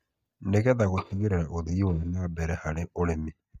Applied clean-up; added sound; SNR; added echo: neural mask model DeepFilterNet 3.